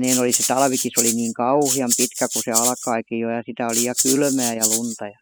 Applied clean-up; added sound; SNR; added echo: classical method spectral subtraction.